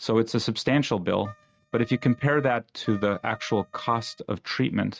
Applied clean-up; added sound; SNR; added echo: neural mask model RNNoise.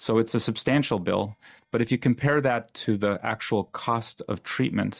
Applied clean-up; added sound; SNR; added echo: neural mask model DeepFilterNet 3.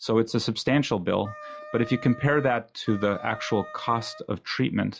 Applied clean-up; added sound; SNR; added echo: classical method log-MMSE.